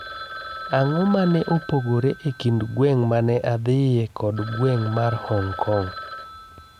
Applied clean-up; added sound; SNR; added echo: none; Telephone; 15 dB; none.